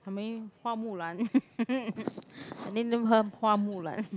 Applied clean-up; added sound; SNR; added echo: none; none; none; none.